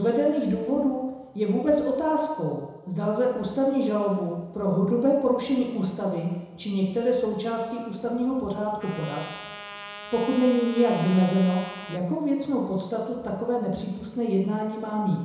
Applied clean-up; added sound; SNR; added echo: none; Trumpet; 14 dB; reverberation time 1.0 s.